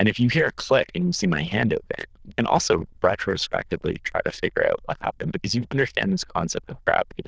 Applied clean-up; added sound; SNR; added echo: neural diffusion model UNIVERSE++.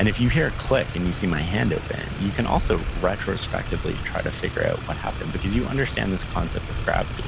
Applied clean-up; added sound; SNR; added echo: none; Motor vehicle (road); 4 dB; none.